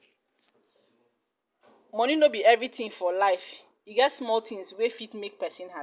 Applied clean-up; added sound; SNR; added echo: none; none; none; none.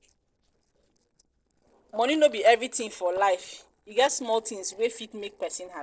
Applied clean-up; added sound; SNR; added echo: neural separator model SepFormer DNS4.